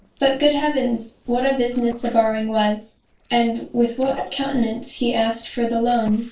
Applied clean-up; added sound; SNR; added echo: neural separator model SepFormer DNS4.